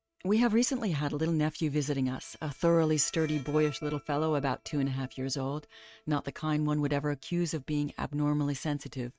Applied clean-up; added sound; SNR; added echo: neural mask model RNNoise.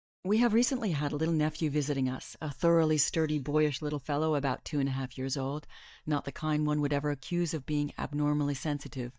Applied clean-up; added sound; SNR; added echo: neural mask model DeepFilterNet 3.